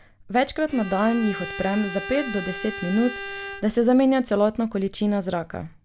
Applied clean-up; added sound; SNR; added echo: none; Bowed string instrument; 11 dB; none.